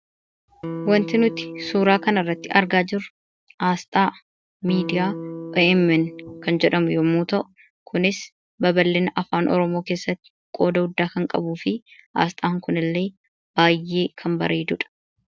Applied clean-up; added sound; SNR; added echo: none; Electric guitar; 11 dB; none.